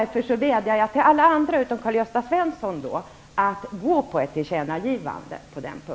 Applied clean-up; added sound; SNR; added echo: none; none; none; none.